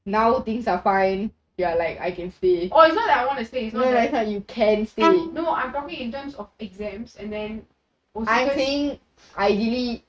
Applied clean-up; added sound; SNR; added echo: neural mask model RNNoise.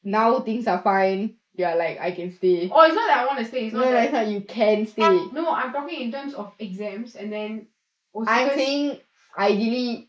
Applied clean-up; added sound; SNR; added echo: neural mask model Resemble Enhance denoiser.